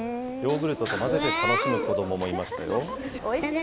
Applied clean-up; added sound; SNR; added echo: none; none; none; none.